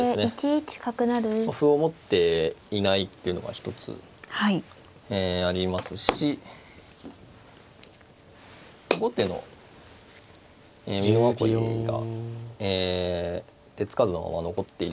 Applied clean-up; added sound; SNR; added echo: none; none; none; none.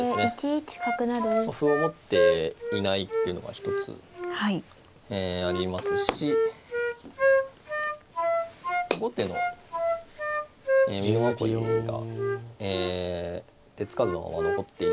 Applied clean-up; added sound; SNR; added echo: none; Wind instrument, woodwind instrument; 0 dB; none.